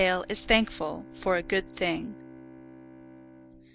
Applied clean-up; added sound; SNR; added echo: none; Bowed string instrument; 18 dB; none.